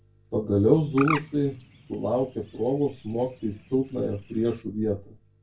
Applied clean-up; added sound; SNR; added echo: none; Bird; 12 dB; reverberation time 0.2 s.